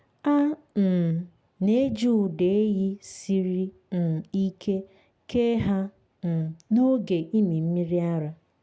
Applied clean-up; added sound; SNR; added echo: none; none; none; none.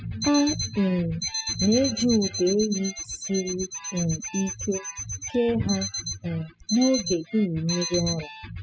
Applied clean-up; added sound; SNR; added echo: classical method spectral subtraction.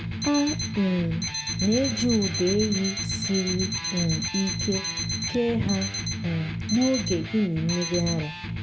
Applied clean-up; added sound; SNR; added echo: none; Electric guitar + Alarm; 3 dB; none.